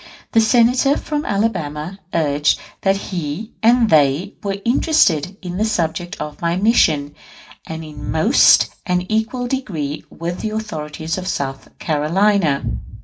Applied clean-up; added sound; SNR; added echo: none; none; none; reverberation time 0.2 s.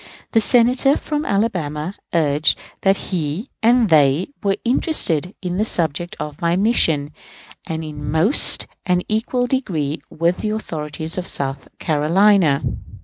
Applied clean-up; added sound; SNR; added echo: none; none; none; none.